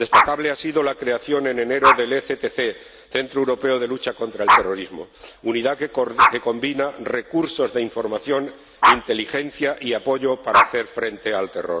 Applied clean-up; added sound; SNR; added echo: none; Dog; 0 dB; none.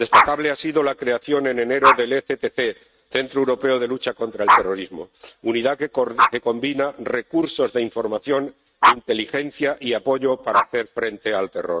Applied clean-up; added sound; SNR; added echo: neural mask model RNNoise.